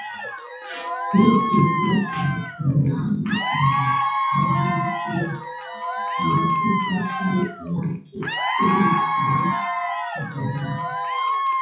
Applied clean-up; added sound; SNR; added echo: classical method WPE with log-MMSE.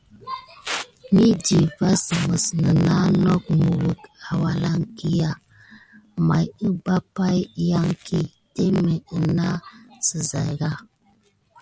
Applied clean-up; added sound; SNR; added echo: none; none; none; none.